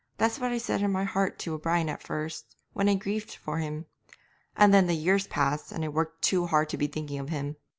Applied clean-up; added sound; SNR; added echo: none; none; none; none.